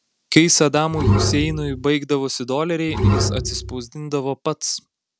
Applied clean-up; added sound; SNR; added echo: none; Bowed string instrument; -1 dB; none.